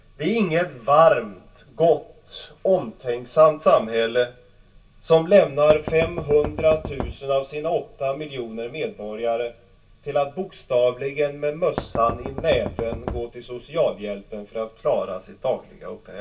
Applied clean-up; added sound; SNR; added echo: none; Knock; 9 dB; reverberation time 0.2 s.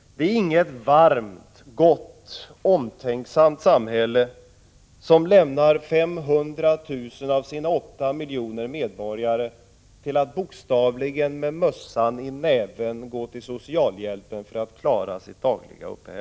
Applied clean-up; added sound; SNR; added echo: none; none; none; none.